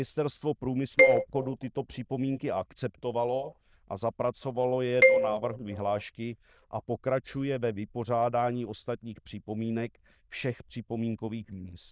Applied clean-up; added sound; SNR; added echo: neural diffusion model UNIVERSE++.